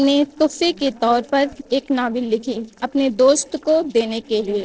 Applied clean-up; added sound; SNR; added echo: neural separator model SepFormer DNS4.